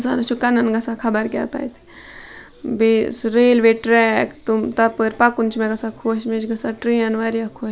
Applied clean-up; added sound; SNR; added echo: none; none; none; none.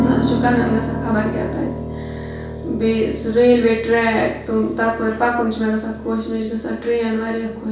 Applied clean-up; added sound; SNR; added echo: none; Piano; 7 dB; reverberation time 0.6 s.